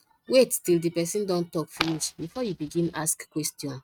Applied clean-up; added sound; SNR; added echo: neural mask model RNNoise.